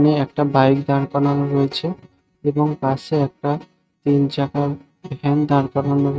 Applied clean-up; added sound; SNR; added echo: neural mask model RNNoise.